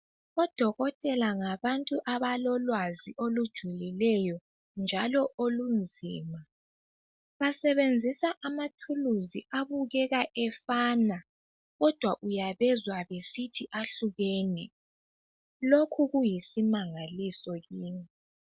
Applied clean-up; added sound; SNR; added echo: none; none; none; none.